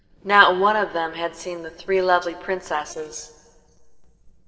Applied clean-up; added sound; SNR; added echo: neural separator model SepFormer DNS4.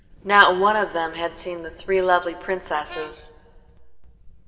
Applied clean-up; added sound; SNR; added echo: none; Harmonica; 17 dB; reverberation time 1.5 s.